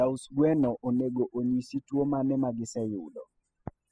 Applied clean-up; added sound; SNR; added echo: classical method spectral subtraction.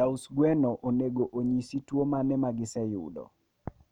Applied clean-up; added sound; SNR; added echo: none; none; none; none.